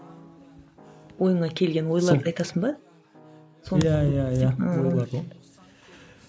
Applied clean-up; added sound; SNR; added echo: none; none; none; none.